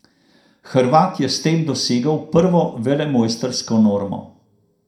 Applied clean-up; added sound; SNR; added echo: none; none; none; reverberation time 0.4 s.